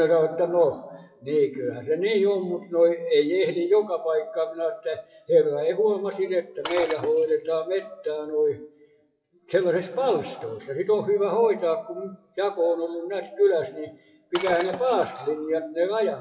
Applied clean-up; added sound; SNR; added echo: classical method WPE with log-MMSE.